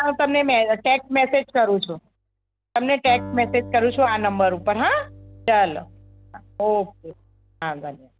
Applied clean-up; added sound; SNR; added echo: none; Acoustic guitar; 19 dB; none.